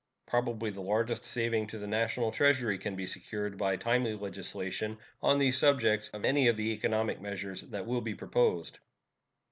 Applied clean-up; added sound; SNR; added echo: none; none; none; none.